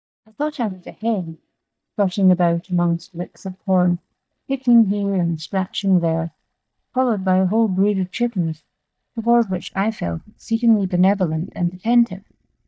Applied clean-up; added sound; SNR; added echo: neural mask model DeepFilterNet 3.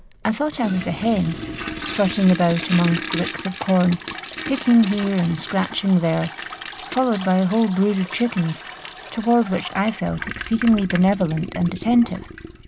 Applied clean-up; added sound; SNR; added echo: none; Toilet flush; 11 dB; none.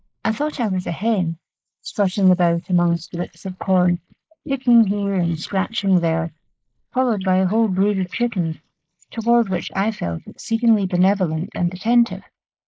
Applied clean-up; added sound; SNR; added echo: neural mask model Resemble Enhance denoiser.